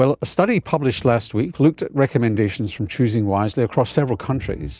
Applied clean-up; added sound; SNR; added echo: neural mask model DeepFilterNet 3.